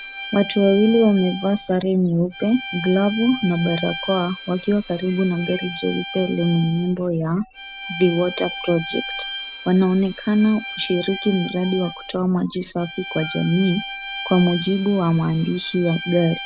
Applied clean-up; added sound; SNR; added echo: none; Bowed string instrument; 11 dB; none.